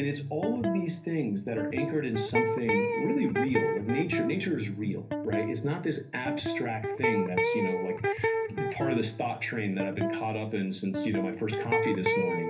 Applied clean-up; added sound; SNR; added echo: none; Electric guitar; 0 dB; reverberation time 0.3 s.